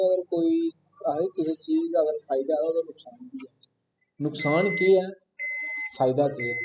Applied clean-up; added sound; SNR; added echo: classical method spectral subtraction.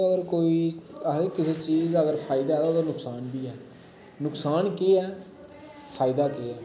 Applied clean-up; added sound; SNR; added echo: none; none; none; none.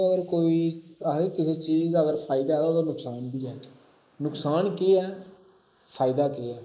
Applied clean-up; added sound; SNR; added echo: neural mask model Resemble Enhance denoiser.